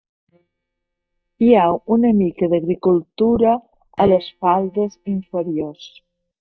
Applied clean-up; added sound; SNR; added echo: neural mask model DeepFilterNet 3.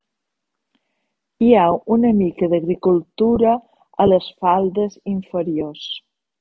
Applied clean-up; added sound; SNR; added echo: none; none; none; none.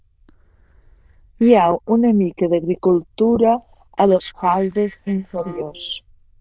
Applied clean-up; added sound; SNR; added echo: neural diffusion model UNIVERSE++.